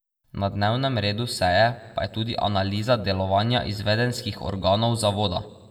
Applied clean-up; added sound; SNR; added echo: none; none; none; reverberation time 0.5 s.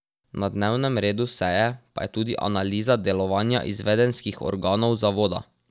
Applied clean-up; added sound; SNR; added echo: none; none; none; none.